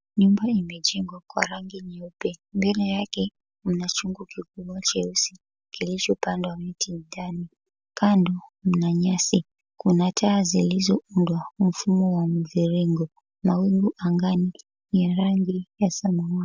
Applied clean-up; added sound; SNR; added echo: none; none; none; none.